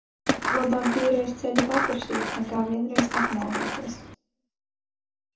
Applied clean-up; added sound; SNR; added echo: none; Skateboard; 0 dB; reverberation time 0.6 s.